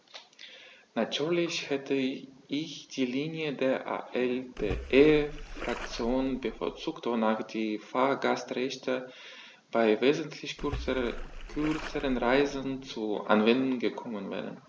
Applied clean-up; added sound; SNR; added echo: none; Splash, splatter; 10 dB; none.